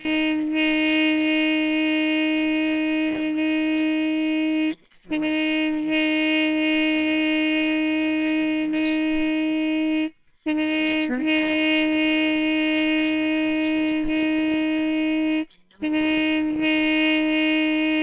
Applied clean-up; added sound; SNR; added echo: neural separator model SepFormer WHAMR!.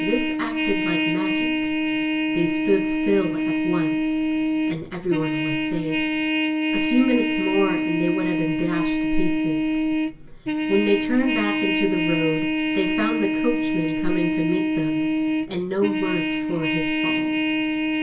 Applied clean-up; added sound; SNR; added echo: none; Trumpet; -3 dB; reverberation time 0.3 s.